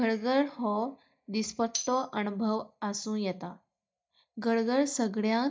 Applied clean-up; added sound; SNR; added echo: neural mask model DeepFilterNet 3.